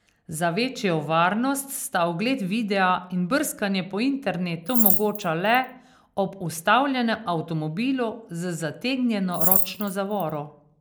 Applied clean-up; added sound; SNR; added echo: neural mask model Resemble Enhance denoiser.